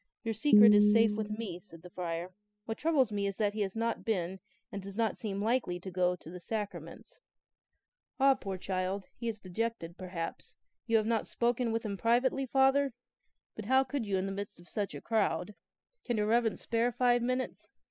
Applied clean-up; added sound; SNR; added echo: classical method spectral subtraction.